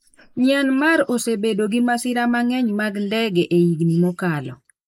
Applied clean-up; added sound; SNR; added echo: neural mask model Resemble Enhance denoiser.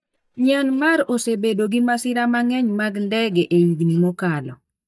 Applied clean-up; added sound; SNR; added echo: neural mask model DeepFilterNet 3.